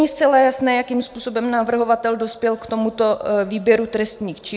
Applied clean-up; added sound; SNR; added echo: none; none; none; none.